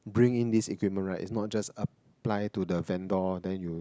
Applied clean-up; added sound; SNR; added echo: none; none; none; none.